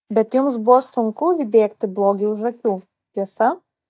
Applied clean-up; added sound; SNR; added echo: neural mask model DeepFilterNet 3.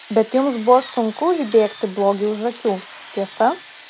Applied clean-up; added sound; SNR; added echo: none; Drill; 16 dB; none.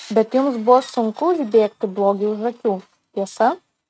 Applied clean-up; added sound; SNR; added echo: neural mask model RNNoise.